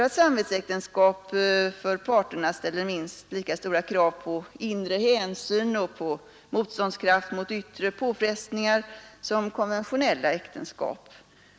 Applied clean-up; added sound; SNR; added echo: none; none; none; none.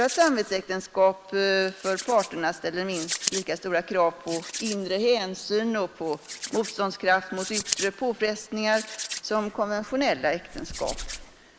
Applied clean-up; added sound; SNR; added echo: neural mask model Resemble Enhance denoiser.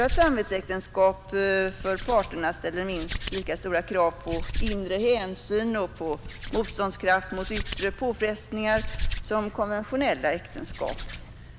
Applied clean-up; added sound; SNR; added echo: none; Hands; 6 dB; none.